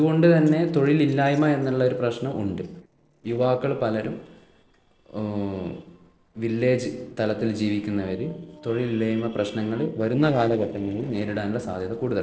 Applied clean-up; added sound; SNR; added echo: neural separator model SepFormer DNS4.